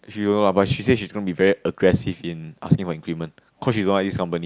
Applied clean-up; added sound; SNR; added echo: none; none; none; none.